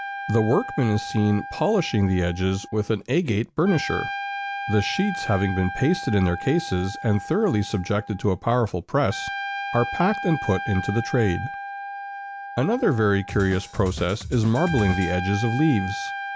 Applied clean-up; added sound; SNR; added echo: none; Drum kit + Trumpet; 9 dB; none.